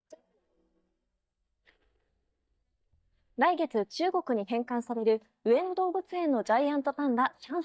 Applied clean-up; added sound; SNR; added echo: neural mask model DeepFilterNet 3.